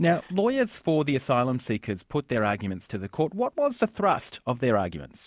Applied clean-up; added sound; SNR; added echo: none; none; none; none.